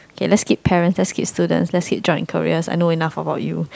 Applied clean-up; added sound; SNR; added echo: none; none; none; none.